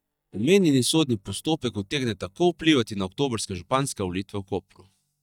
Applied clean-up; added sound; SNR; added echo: neural mask model DeepFilterNet 3.